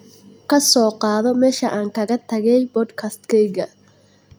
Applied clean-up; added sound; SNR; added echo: none; none; none; none.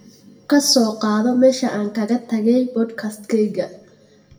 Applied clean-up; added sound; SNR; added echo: none; none; none; reverberation time 0.6 s.